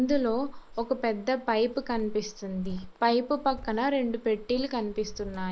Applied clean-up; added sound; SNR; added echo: none; Cricket; 12 dB; none.